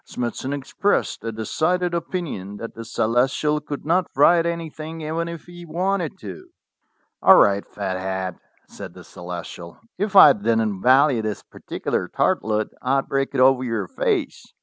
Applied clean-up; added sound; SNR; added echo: none; none; none; none.